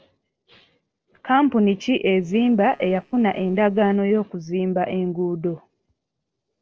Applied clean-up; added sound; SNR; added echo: neural separator model SepFormer DNS4.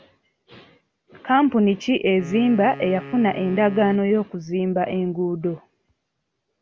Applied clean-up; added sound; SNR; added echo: none; Wind instrument, woodwind instrument; 17 dB; none.